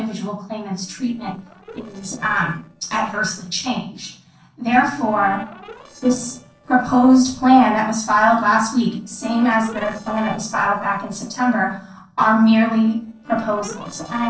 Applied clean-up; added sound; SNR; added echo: neural separator model SepFormer DNS4.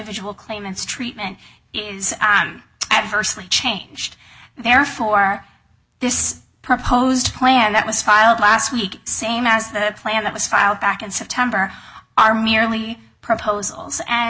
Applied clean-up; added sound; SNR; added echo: none; none; none; none.